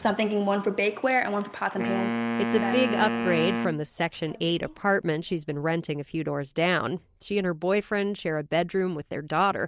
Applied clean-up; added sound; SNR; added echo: none; Wind instrument, woodwind instrument; 3 dB; none.